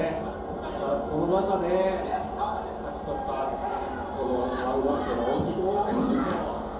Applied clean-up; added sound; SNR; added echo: none; none; none; reverberation time 2.8 s.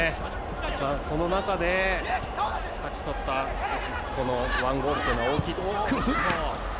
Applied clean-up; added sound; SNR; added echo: none; none; none; none.